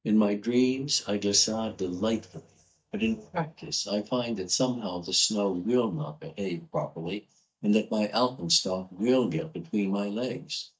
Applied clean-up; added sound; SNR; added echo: neural mask model DeepFilterNet 3.